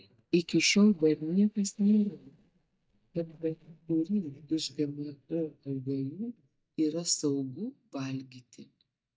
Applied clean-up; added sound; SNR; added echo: neural mask model DeepFilterNet 3.